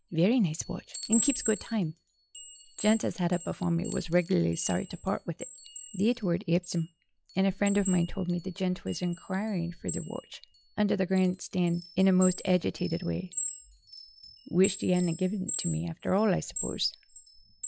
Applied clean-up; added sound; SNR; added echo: classical method log-MMSE.